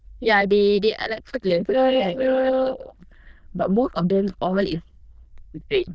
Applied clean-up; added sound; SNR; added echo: neural diffusion model UNIVERSE++.